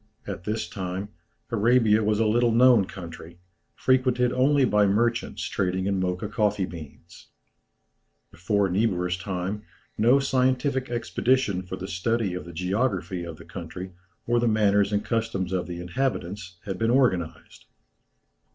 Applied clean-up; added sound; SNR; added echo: none; none; none; none.